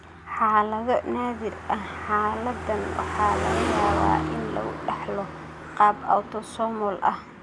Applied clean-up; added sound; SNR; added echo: none; Car passing by; 6 dB; none.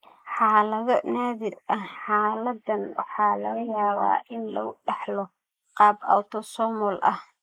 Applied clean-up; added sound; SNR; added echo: neural mask model Resemble Enhance denoiser.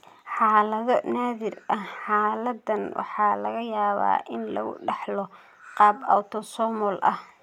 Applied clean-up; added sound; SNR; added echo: none; none; none; none.